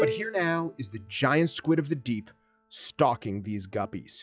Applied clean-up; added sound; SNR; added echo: classical method log-MMSE.